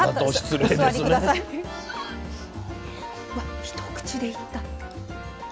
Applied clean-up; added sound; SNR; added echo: none; Acoustic guitar; 20 dB; none.